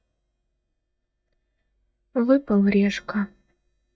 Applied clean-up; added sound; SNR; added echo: neural mask model DeepFilterNet 3.